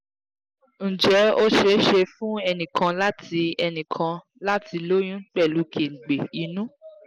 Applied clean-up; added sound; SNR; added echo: none; none; none; none.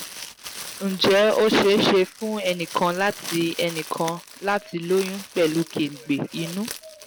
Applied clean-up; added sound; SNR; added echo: none; Crumpling, crinkling; 15 dB; none.